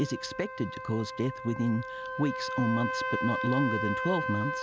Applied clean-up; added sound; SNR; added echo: none; Trumpet; 4 dB; none.